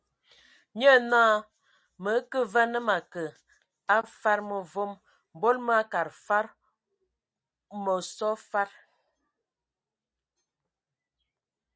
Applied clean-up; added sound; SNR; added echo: none; none; none; none.